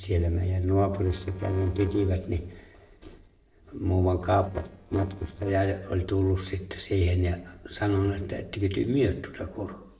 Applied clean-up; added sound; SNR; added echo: neural separator model SepFormer DNS4.